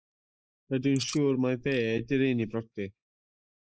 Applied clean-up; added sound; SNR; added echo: neural mask model Resemble Enhance denoiser.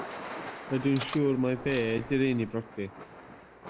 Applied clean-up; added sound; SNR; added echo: none; Cutlery, silverware + Thunder / Rain; 11 dB; none.